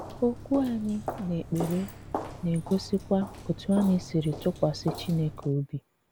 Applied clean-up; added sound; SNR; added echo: none; Walk, footsteps; 11 dB; none.